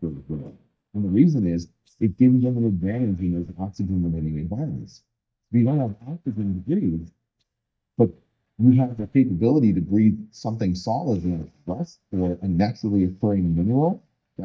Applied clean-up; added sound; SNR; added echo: neural mask model DeepFilterNet 3.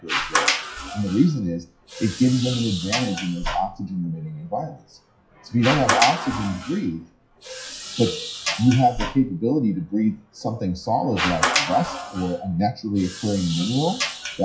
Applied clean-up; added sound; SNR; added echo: classical method WPE with log-MMSE.